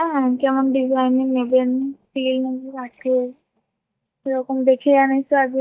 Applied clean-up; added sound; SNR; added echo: neural mask model DeepFilterNet 3.